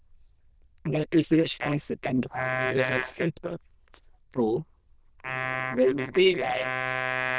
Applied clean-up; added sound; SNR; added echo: neural diffusion model UNIVERSE++.